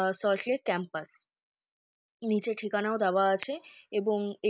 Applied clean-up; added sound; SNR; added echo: none; none; none; none.